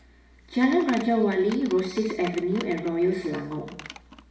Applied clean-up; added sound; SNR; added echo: none; Computer keyboard; 17 dB; reverberation time 0.8 s.